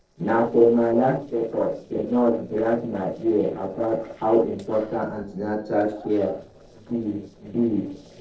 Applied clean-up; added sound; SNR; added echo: neural separator model SepFormer DNS4.